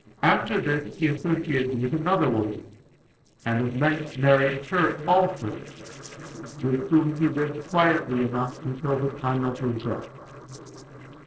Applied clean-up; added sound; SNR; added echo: neural separator model SepFormer DNS4.